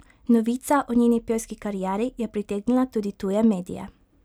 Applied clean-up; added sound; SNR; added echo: none; none; none; none.